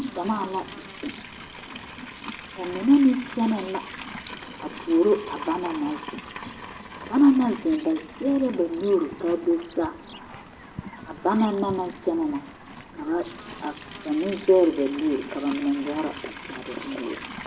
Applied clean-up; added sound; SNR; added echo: none; Livestock, farm animals, working animals; 14 dB; reverberation time 0.5 s.